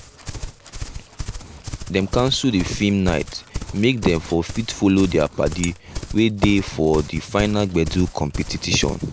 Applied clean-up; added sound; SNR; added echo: none; Livestock, farm animals, working animals; 10 dB; none.